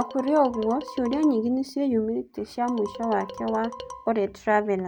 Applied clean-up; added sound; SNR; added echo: none; Marimba, xylophone; 15 dB; none.